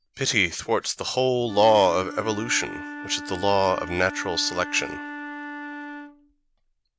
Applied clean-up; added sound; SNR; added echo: none; Wind instrument, woodwind instrument; 12 dB; none.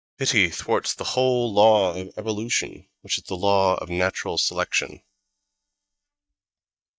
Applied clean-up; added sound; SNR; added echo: neural mask model DeepFilterNet 3.